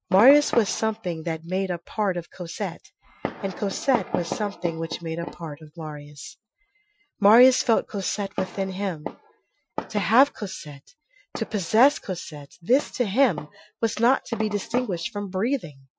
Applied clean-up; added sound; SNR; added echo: classical method Wiener filter.